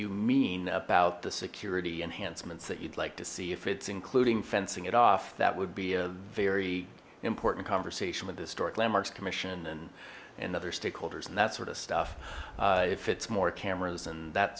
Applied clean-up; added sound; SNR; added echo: none; none; none; none.